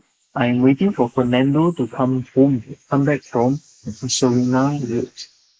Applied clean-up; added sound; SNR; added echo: neural mask model Resemble Enhance denoiser.